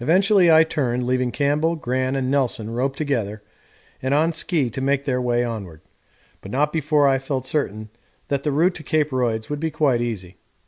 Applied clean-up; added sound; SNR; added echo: none; none; none; none.